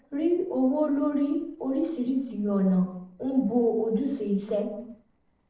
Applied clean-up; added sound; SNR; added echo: neural separator model SepFormer DNS4.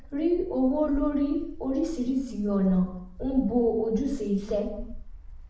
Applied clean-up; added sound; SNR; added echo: none; Wind; 12 dB; reverberation time 0.6 s.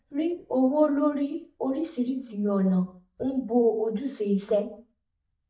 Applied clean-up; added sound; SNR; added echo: neural mask model DeepFilterNet 3.